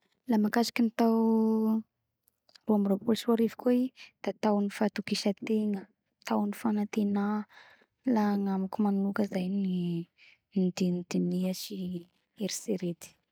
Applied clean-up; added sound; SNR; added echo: none; none; none; none.